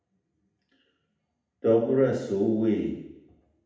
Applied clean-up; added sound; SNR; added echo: none; none; none; reverberation time 0.8 s.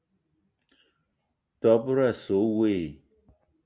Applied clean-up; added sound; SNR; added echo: none; none; none; none.